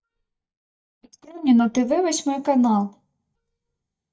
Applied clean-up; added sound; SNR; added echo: neural mask model DeepFilterNet 3.